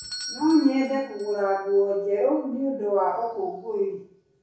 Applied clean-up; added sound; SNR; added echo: none; Bell / Doorbell; 19 dB; reverberation time 0.6 s.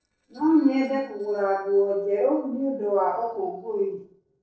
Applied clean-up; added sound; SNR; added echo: neural separator model SepFormer DNS4.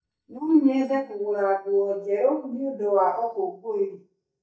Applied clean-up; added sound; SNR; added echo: neural mask model DeepFilterNet 3.